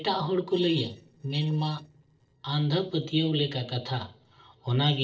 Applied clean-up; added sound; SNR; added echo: neural separator model SepFormer DNS4.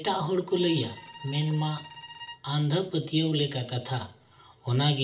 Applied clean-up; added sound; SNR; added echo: none; Bowed string instrument; 18 dB; reverberation time 0.4 s.